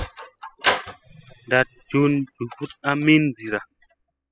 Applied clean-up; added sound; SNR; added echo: classical method spectral subtraction.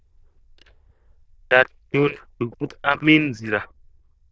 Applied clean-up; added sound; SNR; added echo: neural diffusion model UNIVERSE++.